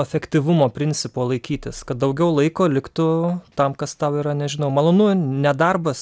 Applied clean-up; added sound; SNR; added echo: none; none; none; none.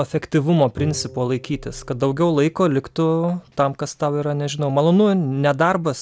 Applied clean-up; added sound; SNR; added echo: none; Bowed string instrument; 19 dB; none.